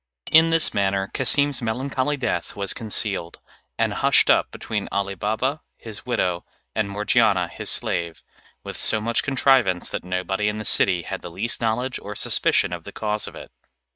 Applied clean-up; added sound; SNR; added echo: neural mask model RNNoise.